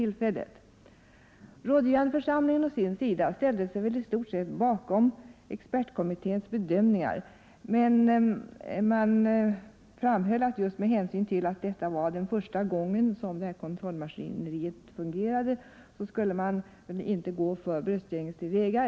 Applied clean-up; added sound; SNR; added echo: none; none; none; none.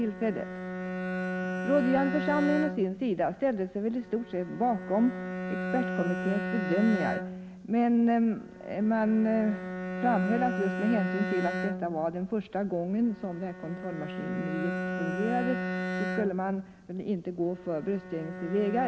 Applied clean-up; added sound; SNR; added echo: none; Bowed string instrument; 5 dB; none.